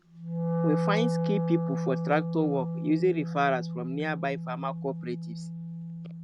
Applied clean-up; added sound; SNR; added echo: none; Wind instrument, woodwind instrument; 1 dB; none.